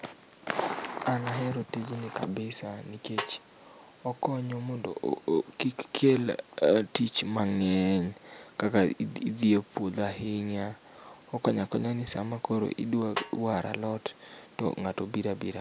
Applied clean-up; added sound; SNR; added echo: none; Snare drum; 10 dB; none.